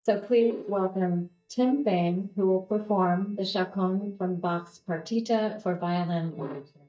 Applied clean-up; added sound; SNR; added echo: neural mask model DeepFilterNet 3.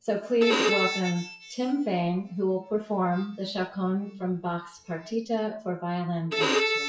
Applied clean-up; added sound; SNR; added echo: classical method WPE with log-MMSE.